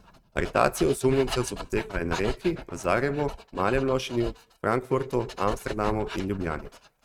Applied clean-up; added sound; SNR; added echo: neural mask model RNNoise.